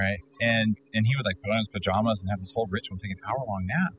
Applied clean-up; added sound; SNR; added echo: classical method spectral subtraction.